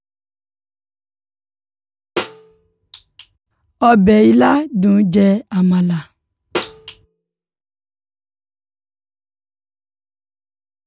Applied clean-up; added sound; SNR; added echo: none; Snare drum; 10 dB; none.